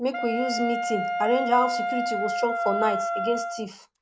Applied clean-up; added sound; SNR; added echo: none; Wind instrument, woodwind instrument; 1 dB; none.